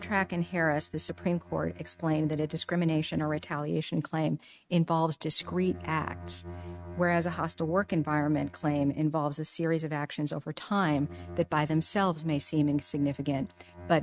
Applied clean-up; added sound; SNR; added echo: neural mask model RNNoise.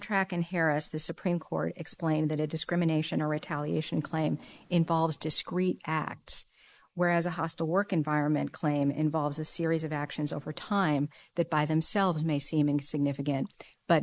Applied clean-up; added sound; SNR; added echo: neural mask model Resemble Enhance denoiser.